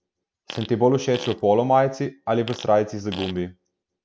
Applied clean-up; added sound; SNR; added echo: none; Fart; 16 dB; none.